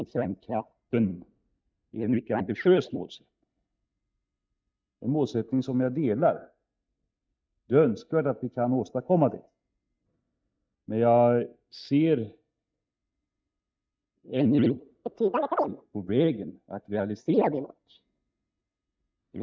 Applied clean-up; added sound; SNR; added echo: neural mask model DeepFilterNet 3.